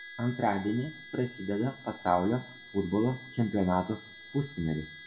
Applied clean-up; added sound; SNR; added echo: none; Harmonica; 15 dB; reverberation time 0.5 s.